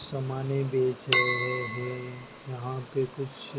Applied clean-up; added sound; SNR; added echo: none; Chink, clink; 1 dB; none.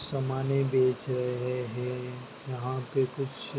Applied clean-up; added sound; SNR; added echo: none; none; none; none.